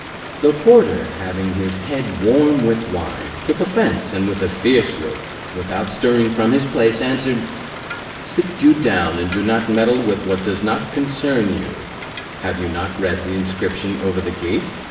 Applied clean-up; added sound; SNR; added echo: none; Rain; 11 dB; reverberation time 0.8 s.